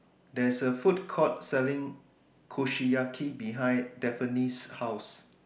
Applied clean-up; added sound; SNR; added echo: none; none; none; none.